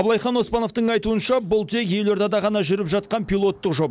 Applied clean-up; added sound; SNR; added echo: none; none; none; none.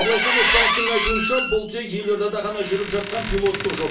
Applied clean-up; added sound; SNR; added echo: none; Squeak; 1 dB; reverberation time 0.4 s.